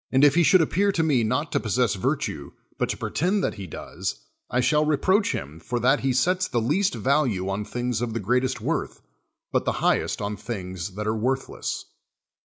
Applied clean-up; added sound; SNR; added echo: none; none; none; none.